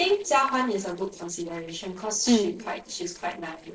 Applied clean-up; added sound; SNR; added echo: neural separator model SepFormer DNS4.